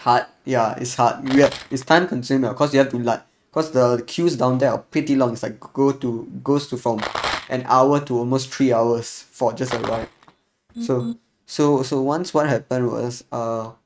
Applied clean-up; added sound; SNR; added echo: neural mask model RNNoise.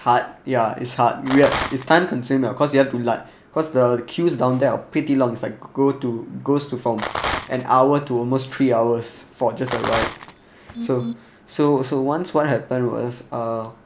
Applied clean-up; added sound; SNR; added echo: none; Rattle; 5 dB; none.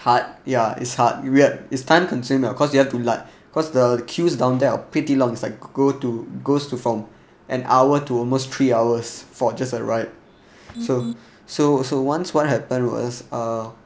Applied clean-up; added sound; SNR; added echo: none; none; none; none.